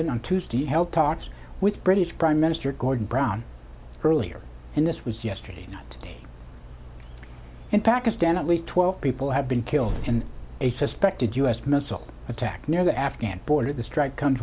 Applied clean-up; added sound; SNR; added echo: none; none; none; none.